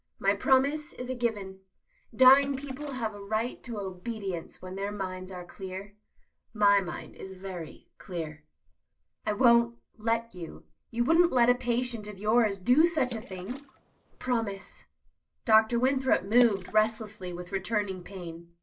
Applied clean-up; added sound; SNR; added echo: neural separator model SepFormer DNS4.